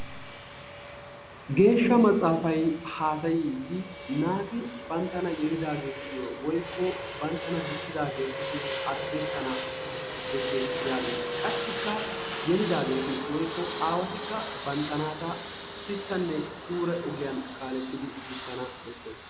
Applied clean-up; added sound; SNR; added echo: none; Fixed-wing aircraft, airplane; 6 dB; none.